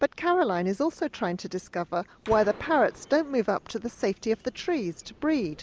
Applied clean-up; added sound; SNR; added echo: none; Gunshot, gunfire; 17 dB; none.